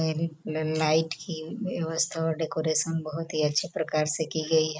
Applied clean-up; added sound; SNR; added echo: neural mask model Resemble Enhance denoiser.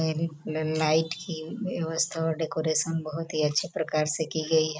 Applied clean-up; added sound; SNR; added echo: none; none; none; none.